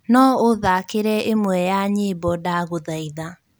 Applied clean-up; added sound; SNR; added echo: none; none; none; none.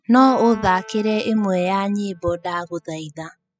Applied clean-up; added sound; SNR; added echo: classical method spectral subtraction.